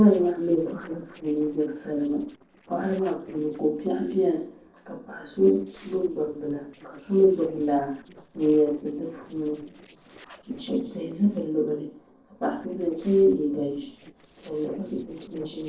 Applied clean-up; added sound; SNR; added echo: neural separator model SepFormer DNS4.